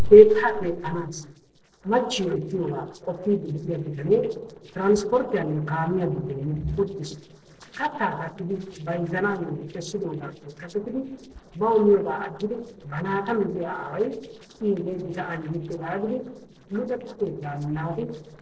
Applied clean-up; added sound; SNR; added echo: neural separator model SepFormer DNS4.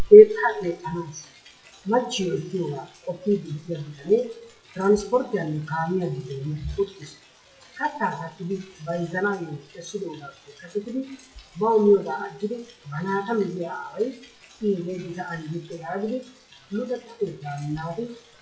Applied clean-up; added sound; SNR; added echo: classical method WPE with log-MMSE.